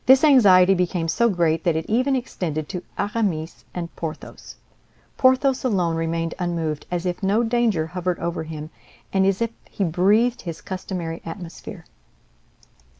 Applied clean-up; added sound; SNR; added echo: none; none; none; none.